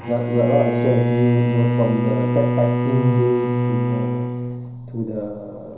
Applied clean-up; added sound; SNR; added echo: none; Bowed string instrument; -1 dB; reverberation time 0.6 s.